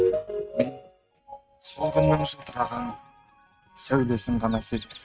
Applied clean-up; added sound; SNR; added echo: neural mask model RNNoise.